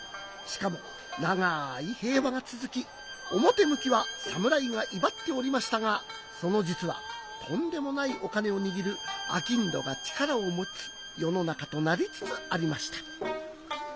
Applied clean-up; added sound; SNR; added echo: none; Bowed string instrument; 12 dB; none.